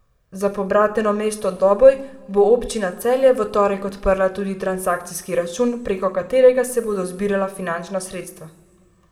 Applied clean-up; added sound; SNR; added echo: none; none; none; reverberation time 1.3 s.